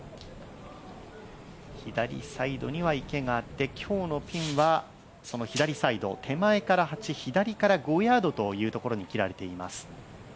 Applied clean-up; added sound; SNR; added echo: none; none; none; none.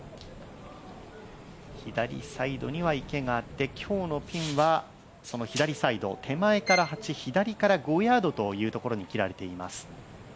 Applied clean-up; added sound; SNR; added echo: none; Bowed string instrument; 6 dB; none.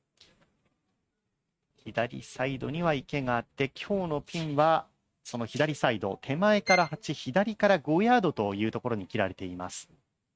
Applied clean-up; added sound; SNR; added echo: neural mask model RNNoise.